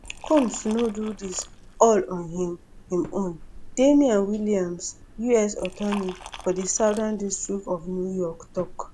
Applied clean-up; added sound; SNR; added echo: none; Liquid; 17 dB; none.